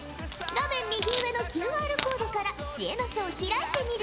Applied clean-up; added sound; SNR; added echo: none; Hiss; 7 dB; none.